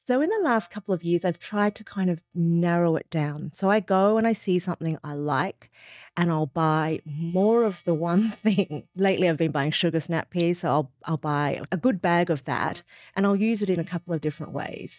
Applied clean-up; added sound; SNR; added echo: neural mask model DeepFilterNet 3.